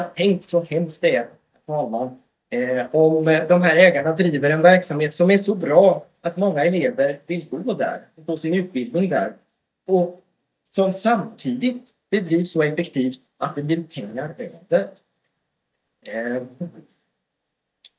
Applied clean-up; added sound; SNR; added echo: neural mask model DeepFilterNet 3.